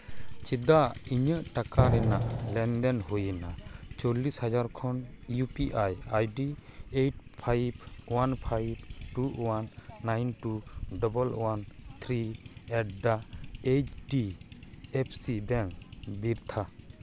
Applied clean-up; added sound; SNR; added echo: none; Drum; -3 dB; none.